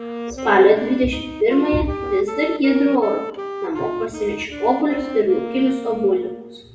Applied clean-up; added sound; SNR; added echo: none; Wind instrument, woodwind instrument; 10 dB; reverberation time 0.8 s.